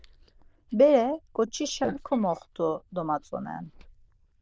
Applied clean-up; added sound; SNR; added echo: neural diffusion model UNIVERSE++.